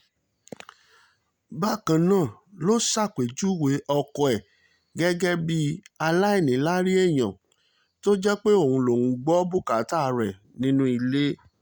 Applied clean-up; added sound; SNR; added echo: none; none; none; none.